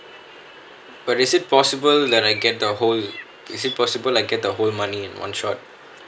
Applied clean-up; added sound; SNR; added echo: none; Bird; 13 dB; none.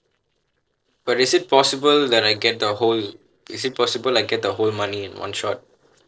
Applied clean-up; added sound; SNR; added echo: neural separator model SepFormer DNS4.